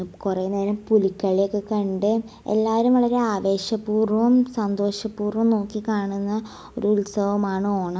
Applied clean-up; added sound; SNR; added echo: none; none; none; none.